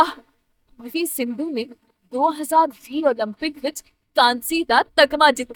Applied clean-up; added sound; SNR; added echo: neural mask model DeepFilterNet 3.